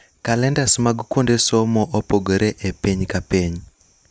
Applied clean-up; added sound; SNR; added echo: none; none; none; none.